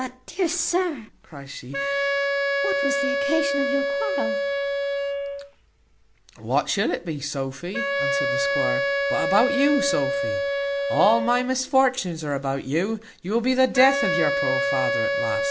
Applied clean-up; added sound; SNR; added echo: none; Wind instrument, woodwind instrument; 0 dB; none.